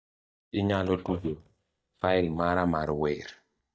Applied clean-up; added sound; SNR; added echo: neural mask model DeepFilterNet 3.